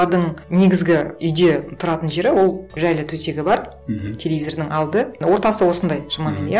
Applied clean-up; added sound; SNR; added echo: none; none; none; none.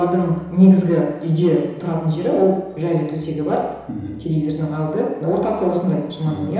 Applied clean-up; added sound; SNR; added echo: none; none; none; reverberation time 1.0 s.